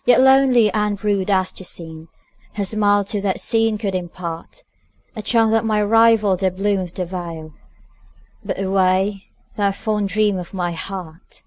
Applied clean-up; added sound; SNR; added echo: none; none; none; none.